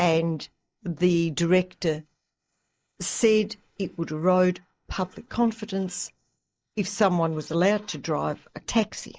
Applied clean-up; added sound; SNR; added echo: neural mask model Resemble Enhance denoiser.